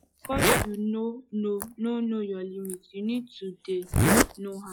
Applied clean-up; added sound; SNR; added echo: classical method log-MMSE.